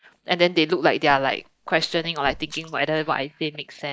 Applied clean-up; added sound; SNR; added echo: neural mask model DeepFilterNet 3.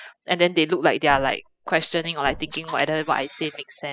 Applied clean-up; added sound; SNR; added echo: classical method spectral subtraction.